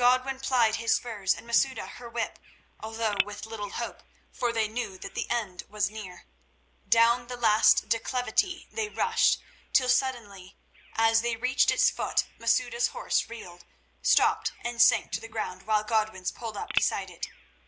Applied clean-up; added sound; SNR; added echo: none; Bird vocalization, bird call, bird song; 16 dB; none.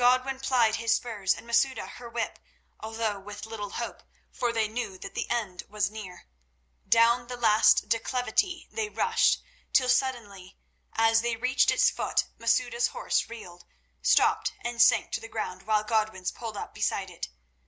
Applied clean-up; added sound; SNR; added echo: none; none; none; none.